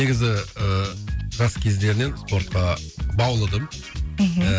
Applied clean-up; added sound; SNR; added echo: none; none; none; none.